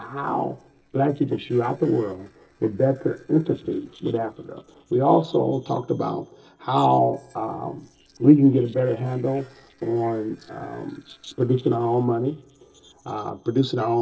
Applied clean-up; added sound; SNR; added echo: neural separator model SepFormer DNS4.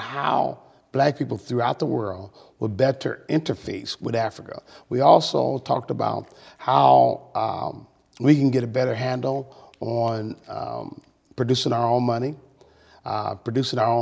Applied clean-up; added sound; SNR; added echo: none; none; none; none.